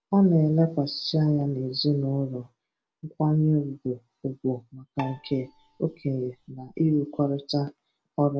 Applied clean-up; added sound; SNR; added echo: none; Bowed string instrument; 19 dB; none.